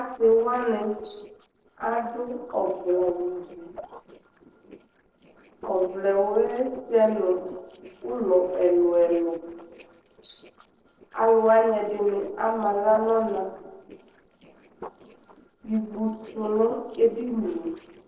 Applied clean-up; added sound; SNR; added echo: neural separator model SepFormer DNS4.